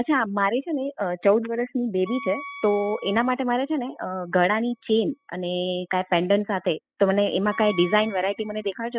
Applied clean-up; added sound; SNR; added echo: classical method spectral subtraction.